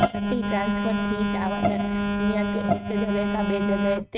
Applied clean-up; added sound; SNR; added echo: neural mask model RNNoise.